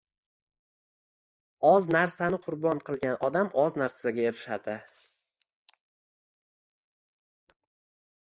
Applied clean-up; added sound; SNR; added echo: neural mask model Resemble Enhance denoiser.